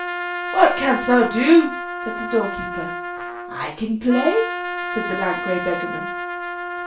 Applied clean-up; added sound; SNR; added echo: none; Trumpet; 6 dB; reverberation time 0.3 s.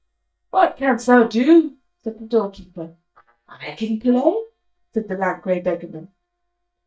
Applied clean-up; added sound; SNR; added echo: neural mask model DeepFilterNet 3.